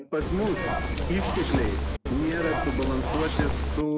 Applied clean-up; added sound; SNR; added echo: none; Zipper (clothing) / Telephone; -2 dB; none.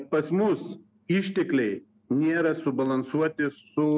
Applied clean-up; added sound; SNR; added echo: none; none; none; none.